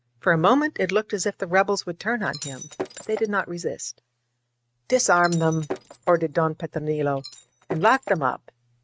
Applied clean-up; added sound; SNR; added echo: neural mask model RNNoise.